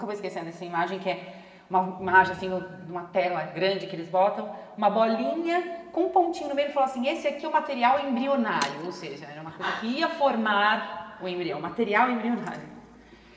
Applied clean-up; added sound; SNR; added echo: none; Shatter; 19 dB; reverberation time 2.0 s.